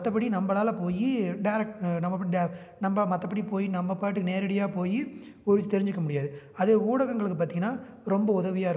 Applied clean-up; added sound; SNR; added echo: none; none; none; none.